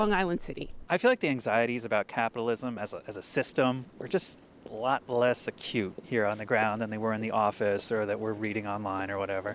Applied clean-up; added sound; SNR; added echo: none; none; none; none.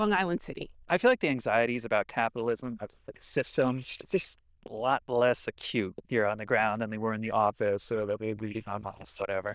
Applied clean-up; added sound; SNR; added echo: neural diffusion model UNIVERSE++.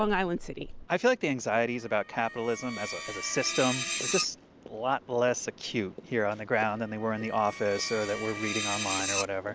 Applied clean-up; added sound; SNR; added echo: none; Screech; 7 dB; none.